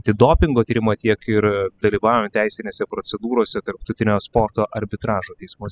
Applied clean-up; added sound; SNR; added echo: classical method spectral subtraction.